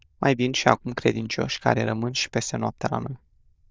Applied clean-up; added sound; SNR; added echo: neural diffusion model UNIVERSE++.